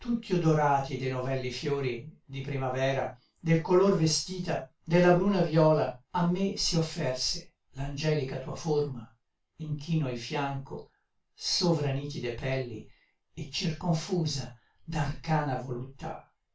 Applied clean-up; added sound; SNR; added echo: none; none; none; reverberation time 0.2 s.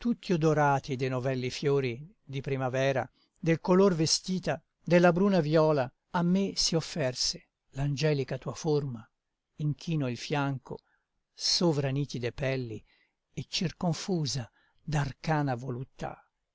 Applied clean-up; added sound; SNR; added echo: none; none; none; none.